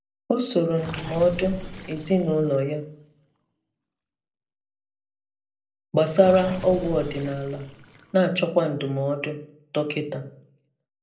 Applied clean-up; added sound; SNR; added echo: none; Gurgling; 16 dB; reverberation time 0.5 s.